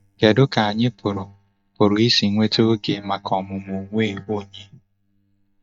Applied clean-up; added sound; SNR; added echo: neural mask model DeepFilterNet 3.